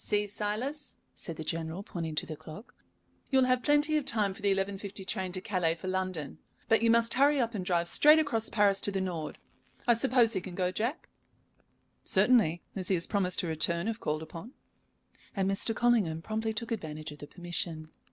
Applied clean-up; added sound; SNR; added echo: none; none; none; none.